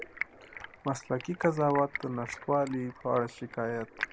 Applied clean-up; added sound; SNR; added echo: none; Stream; 12 dB; none.